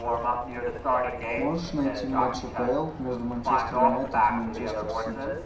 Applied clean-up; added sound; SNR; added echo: none; Livestock, farm animals, working animals; -4 dB; reverberation time 0.5 s.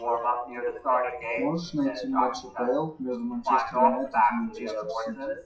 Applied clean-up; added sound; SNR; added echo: classical method WPE with log-MMSE.